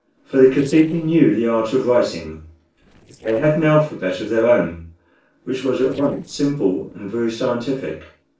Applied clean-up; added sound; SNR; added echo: neural separator model SepFormer DNS4.